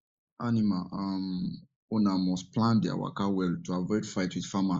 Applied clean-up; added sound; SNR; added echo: neural mask model Resemble Enhance denoiser.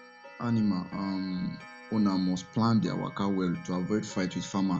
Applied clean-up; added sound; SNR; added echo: none; Clock; 19 dB; none.